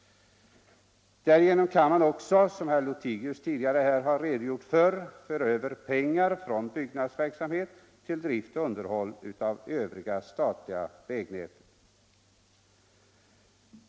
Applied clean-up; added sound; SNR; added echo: none; none; none; none.